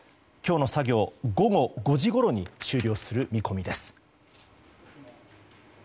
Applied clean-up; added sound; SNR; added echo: none; none; none; none.